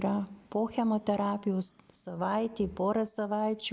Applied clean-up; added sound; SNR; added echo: none; none; none; none.